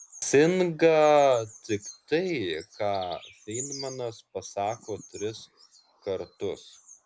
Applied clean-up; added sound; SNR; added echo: none; Bird vocalization, bird call, bird song; 19 dB; none.